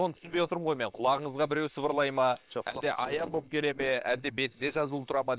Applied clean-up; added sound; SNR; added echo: neural separator model SepFormer WHAM!.